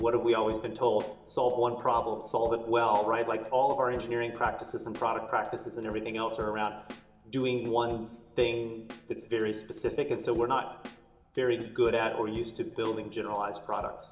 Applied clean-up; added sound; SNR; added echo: none; Drum / Drum kit; 20 dB; reverberation time 1.0 s.